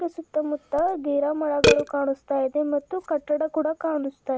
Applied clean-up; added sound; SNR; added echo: none; Burping, eructation; 5 dB; none.